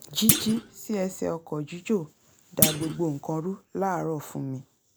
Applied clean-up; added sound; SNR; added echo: none; Thump, thud; -1 dB; none.